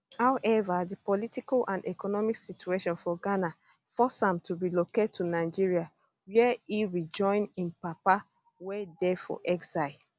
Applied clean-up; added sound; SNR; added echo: none; none; none; none.